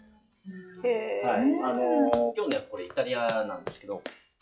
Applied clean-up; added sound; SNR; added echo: classical method log-MMSE.